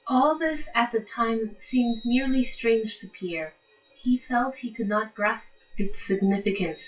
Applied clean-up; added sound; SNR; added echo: classical method WPE with log-MMSE.